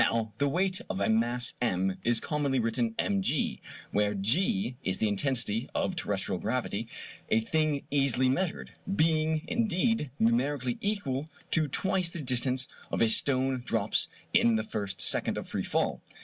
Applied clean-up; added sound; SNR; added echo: none; none; none; none.